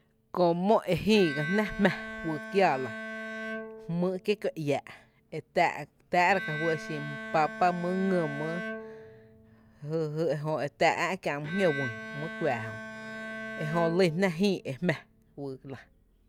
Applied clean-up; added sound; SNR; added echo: none; Bowed string instrument; 11 dB; none.